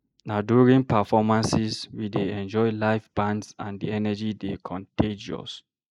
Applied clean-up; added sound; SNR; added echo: neural mask model Resemble Enhance denoiser.